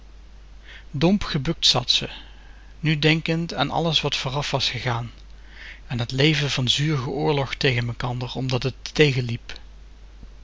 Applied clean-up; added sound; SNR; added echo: none; none; none; none.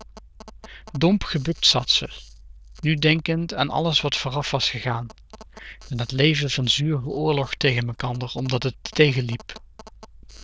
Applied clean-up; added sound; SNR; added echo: neural diffusion model UNIVERSE++.